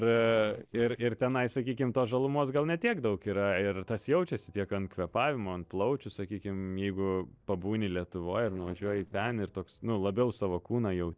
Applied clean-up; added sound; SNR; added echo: neural separator model SepFormer DNS4.